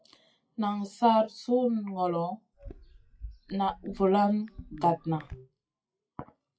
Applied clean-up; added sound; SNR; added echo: classical method WPE with log-MMSE.